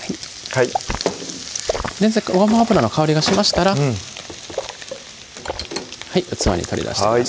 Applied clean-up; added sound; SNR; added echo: none; Liquid; 11 dB; none.